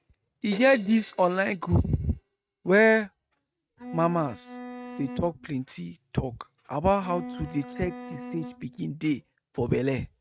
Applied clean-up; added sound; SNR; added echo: neural mask model RNNoise.